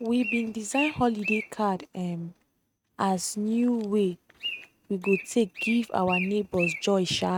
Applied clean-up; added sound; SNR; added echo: neural mask model RNNoise.